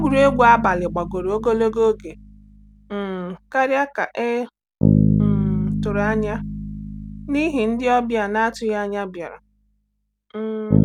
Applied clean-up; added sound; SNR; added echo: none; Bass guitar; 3 dB; none.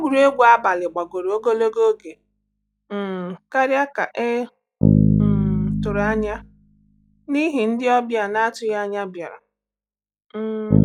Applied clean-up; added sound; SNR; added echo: classical method log-MMSE.